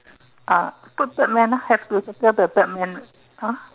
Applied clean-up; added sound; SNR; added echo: none; none; none; none.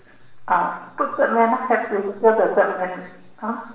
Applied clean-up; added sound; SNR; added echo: none; none; none; reverberation time 0.9 s.